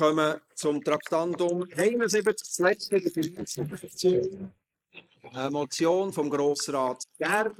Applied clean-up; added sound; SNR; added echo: neural mask model Resemble Enhance denoiser.